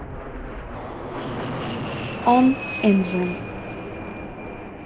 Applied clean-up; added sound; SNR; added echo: none; Fixed-wing aircraft, airplane; 6 dB; none.